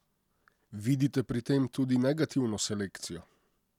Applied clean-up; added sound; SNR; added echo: none; none; none; none.